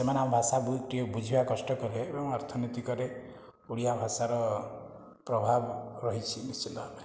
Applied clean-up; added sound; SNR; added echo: none; none; none; none.